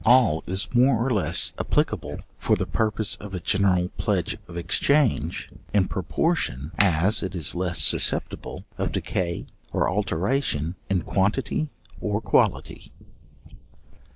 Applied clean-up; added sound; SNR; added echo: neural mask model Resemble Enhance denoiser.